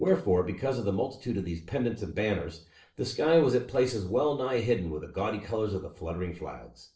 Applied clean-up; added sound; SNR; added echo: neural separator model SepFormer DNS4.